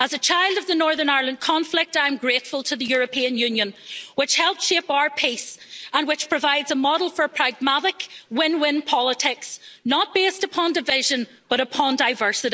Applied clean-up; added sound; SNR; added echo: none; none; none; none.